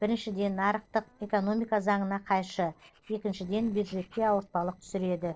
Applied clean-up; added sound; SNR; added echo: neural separator model SepFormer DNS4.